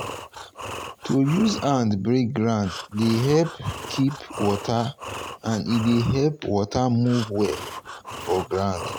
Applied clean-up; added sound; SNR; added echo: none; Breathing; 12 dB; none.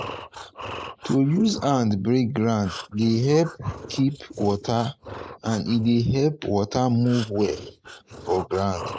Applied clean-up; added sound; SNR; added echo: neural mask model Resemble Enhance denoiser.